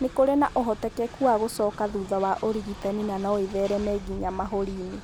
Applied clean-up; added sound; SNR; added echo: none; Train; 15 dB; none.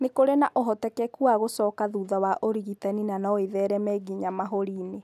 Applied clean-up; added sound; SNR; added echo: none; none; none; none.